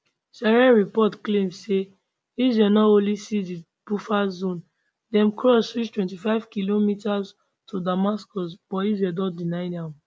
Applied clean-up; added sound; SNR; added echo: none; none; none; none.